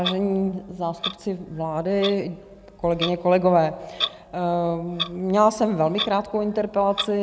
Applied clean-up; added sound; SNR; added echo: none; Clock; 11 dB; none.